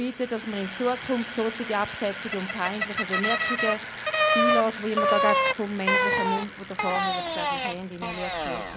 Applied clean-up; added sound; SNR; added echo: none; Bicycle; -2 dB; none.